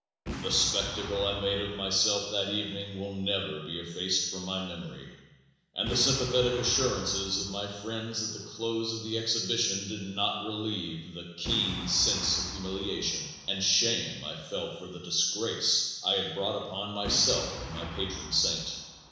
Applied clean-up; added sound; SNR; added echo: none; Boom; 13 dB; reverberation time 1.0 s.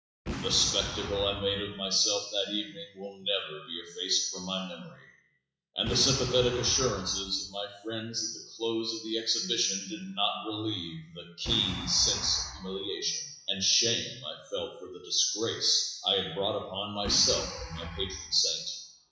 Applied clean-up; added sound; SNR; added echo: classical method WPE with log-MMSE.